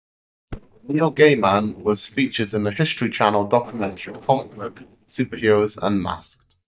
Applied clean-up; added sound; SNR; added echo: neural mask model DeepFilterNet 3.